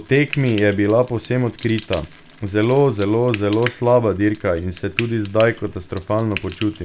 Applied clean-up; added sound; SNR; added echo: none; Frying (food); 16 dB; none.